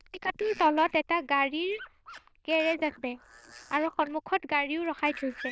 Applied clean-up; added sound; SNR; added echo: neural diffusion model UNIVERSE++.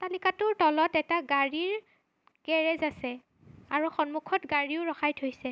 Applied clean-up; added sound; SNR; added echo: none; none; none; none.